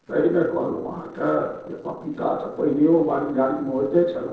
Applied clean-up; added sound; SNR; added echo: neural separator model SepFormer DNS4.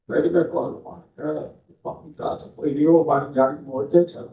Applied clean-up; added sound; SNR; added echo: neural mask model DeepFilterNet 3.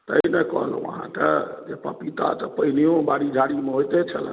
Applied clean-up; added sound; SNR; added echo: none; none; none; none.